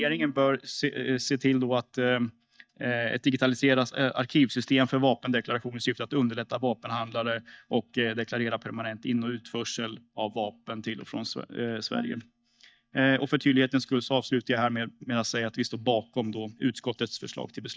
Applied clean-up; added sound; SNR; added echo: neural mask model DeepFilterNet 3.